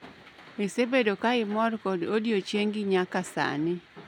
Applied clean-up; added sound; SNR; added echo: none; none; none; none.